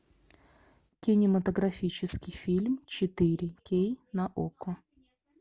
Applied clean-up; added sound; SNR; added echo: none; none; none; none.